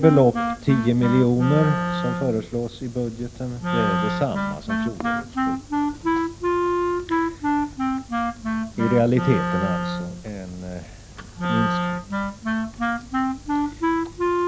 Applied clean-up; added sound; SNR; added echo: none; Wind instrument, woodwind instrument; 0 dB; none.